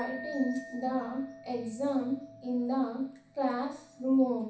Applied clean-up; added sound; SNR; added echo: none; Chink, clink; 17 dB; reverberation time 0.7 s.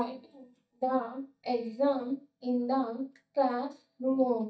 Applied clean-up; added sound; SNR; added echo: neural mask model DeepFilterNet 3.